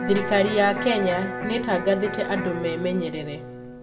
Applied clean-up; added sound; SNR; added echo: none; Electric guitar; 7 dB; reverberation time 0.7 s.